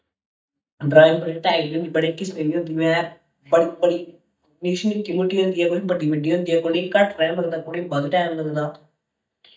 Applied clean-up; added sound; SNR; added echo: neural mask model DeepFilterNet 3.